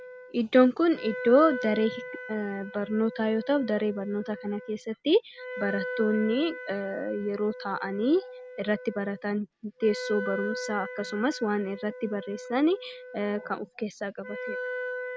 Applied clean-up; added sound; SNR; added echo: none; Wind instrument, woodwind instrument; 11 dB; none.